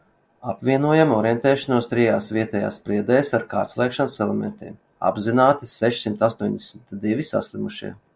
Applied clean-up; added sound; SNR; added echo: none; none; none; none.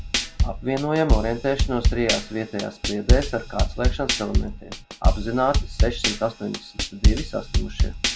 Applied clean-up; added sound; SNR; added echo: none; Drum / Drum kit; -4 dB; none.